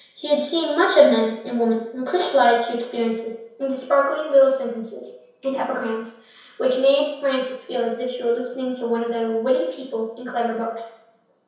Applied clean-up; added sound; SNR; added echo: none; none; none; reverberation time 0.7 s.